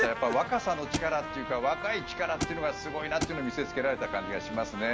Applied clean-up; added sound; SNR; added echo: none; Thump, thud + Trumpet; 7 dB; none.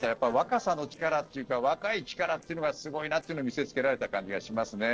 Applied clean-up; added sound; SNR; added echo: neural separator model SepFormer DNS4.